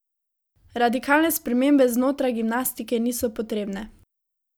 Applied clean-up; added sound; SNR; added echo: none; none; none; none.